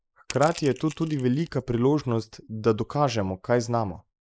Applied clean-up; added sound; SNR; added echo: neural mask model Resemble Enhance denoiser.